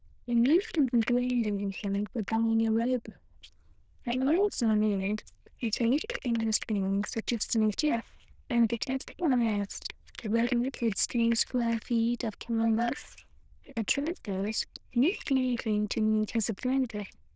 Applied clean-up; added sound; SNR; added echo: neural diffusion model UNIVERSE++.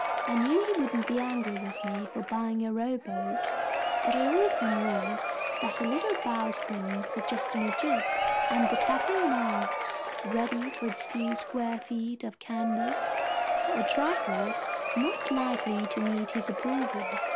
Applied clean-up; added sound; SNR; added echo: none; Applause / Crowd / Cheering; 0 dB; none.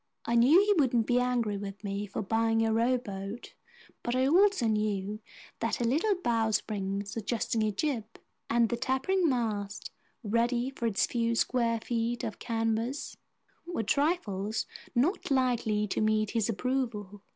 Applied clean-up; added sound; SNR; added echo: none; none; none; none.